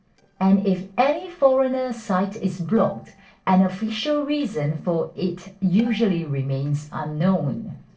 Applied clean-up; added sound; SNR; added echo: neural separator model SepFormer DNS4.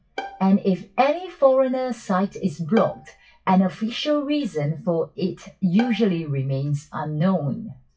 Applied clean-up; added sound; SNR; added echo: classical method WPE with log-MMSE.